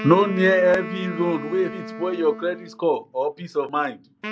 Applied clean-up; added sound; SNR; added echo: none; Wind instrument, woodwind instrument; 12 dB; none.